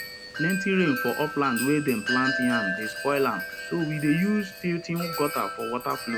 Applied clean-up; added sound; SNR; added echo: none; Wind chime; 6 dB; none.